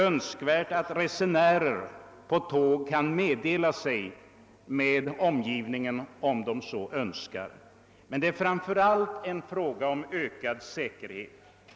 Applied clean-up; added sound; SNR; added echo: none; none; none; none.